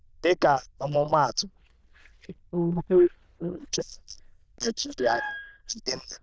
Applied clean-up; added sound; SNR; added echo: neural diffusion model UNIVERSE++.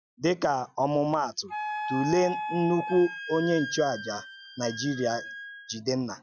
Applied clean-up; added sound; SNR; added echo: classical method Wiener filter.